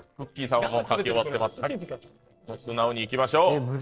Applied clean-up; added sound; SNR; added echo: neural separator model SepFormer DNS4.